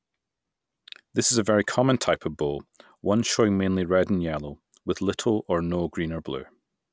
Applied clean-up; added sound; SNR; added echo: none; none; none; none.